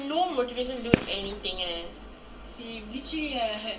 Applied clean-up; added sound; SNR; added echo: none; Fireworks; 1 dB; reverberation time 0.2 s.